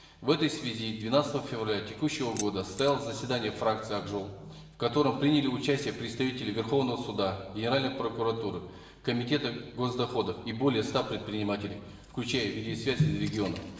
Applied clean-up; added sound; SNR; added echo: none; Keys jangling; 13 dB; reverberation time 1.1 s.